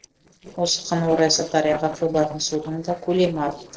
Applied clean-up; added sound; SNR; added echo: neural separator model SepFormer DNS4.